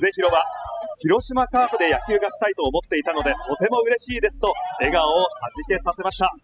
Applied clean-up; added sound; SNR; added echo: classical method spectral subtraction.